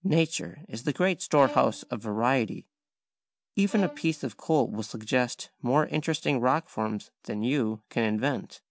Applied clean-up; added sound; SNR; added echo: none; Bowed string instrument; 17 dB; none.